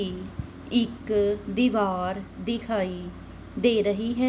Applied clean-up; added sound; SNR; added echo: none; none; none; none.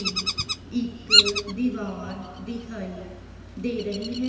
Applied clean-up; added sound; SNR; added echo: none; Bird vocalization, bird call, bird song; -3 dB; reverberation time 2.5 s.